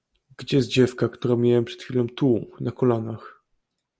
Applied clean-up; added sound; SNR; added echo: none; none; none; none.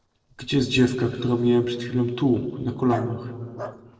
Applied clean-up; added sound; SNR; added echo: neural separator model SepFormer DNS4.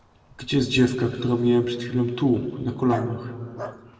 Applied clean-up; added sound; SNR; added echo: none; Dog; 17 dB; reverberation time 2.0 s.